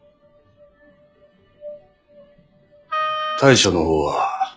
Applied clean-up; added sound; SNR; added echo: classical method log-MMSE.